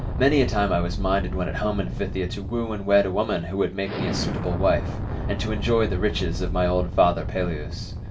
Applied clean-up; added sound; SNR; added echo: none; Explosion; 4 dB; reverberation time 0.2 s.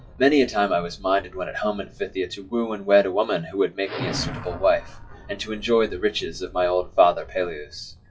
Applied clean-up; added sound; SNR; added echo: classical method WPE with log-MMSE.